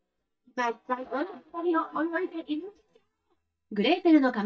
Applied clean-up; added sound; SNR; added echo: neural mask model DeepFilterNet 3.